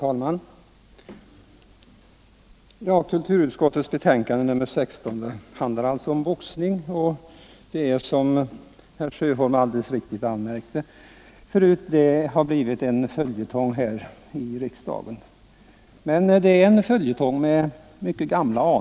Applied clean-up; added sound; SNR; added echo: none; none; none; none.